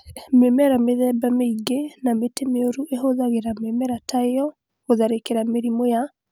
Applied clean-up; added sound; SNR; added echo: none; none; none; none.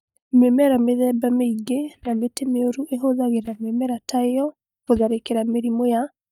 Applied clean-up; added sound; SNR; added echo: neural mask model DeepFilterNet 3.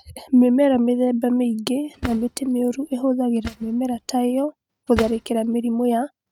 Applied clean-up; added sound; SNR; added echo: neural mask model RNNoise.